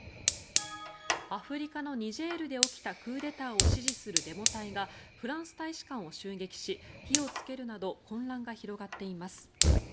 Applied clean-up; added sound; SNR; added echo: none; Fire; -5 dB; none.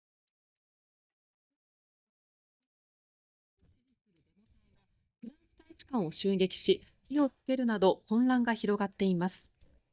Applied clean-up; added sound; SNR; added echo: neural mask model DeepFilterNet 3.